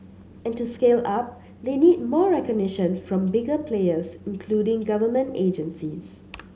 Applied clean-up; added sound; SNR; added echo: none; none; none; none.